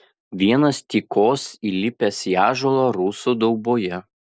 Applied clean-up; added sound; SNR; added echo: none; none; none; none.